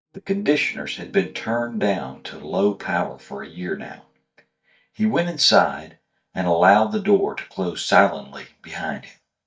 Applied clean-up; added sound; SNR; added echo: neural mask model DeepFilterNet 3.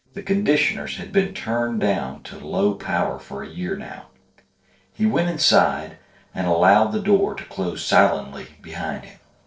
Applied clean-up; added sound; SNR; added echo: neural separator model SepFormer DNS4.